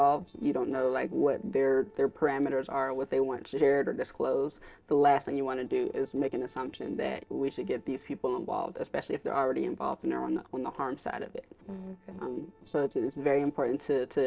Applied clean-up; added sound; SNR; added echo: neural separator model SepFormer DNS4.